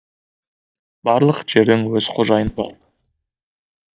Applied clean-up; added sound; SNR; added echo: neural mask model DeepFilterNet 3.